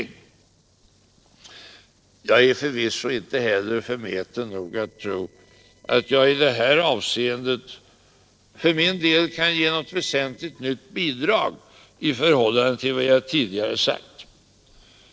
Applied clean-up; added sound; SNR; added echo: neural separator model SepFormer DNS4.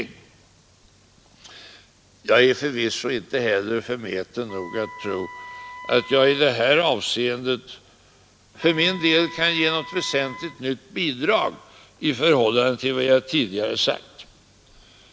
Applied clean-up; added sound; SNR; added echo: none; Wind instrument, woodwind instrument; 16 dB; none.